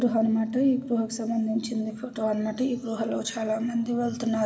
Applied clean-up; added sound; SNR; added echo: none; none; none; reverberation time 1.0 s.